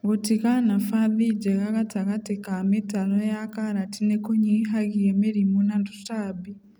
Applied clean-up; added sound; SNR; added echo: none; none; none; none.